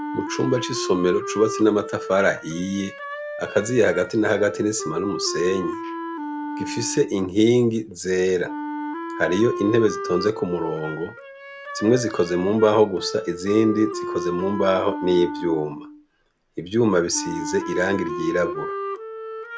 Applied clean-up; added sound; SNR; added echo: none; Wind instrument, woodwind instrument; 9 dB; none.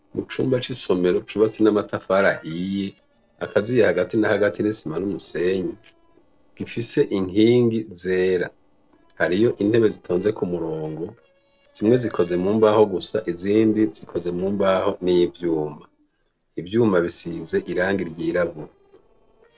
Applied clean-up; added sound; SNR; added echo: neural separator model SepFormer DNS4.